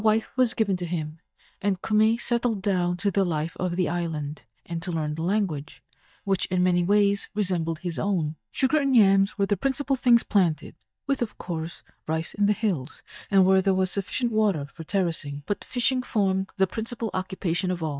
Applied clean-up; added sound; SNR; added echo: neural mask model DeepFilterNet 3.